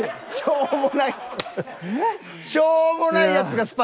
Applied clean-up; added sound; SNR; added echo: none; none; none; none.